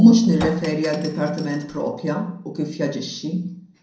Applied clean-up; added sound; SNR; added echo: none; Chink, clink; 15 dB; reverberation time 0.5 s.